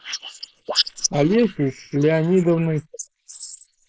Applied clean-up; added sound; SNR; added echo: neural mask model Resemble Enhance denoiser.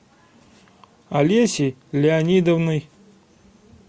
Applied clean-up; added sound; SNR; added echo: none; none; none; none.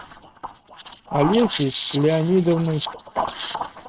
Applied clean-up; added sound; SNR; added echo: neural mask model RNNoise.